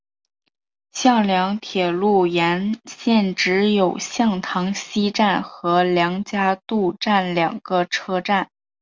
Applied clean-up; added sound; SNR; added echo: none; none; none; none.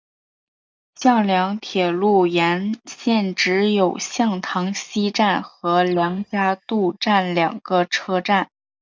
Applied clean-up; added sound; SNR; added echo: neural mask model DeepFilterNet 3.